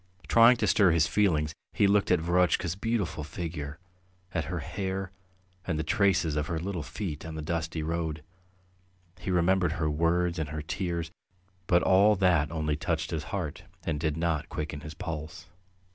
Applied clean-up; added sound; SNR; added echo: none; none; none; none.